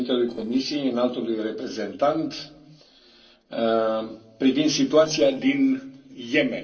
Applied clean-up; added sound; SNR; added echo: neural separator model SepFormer DNS4.